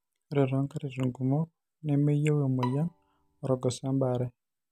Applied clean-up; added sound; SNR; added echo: none; Bowed string instrument; 16 dB; none.